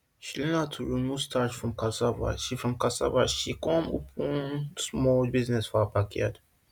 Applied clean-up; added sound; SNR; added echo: none; none; none; none.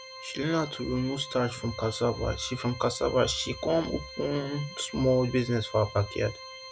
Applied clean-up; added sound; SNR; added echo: none; Organ; 15 dB; none.